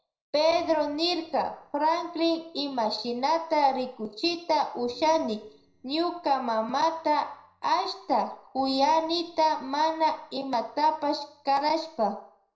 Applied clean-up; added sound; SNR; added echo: neural separator model SepFormer DNS4.